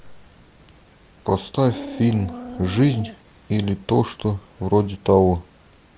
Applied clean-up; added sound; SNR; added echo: none; Dog; 13 dB; none.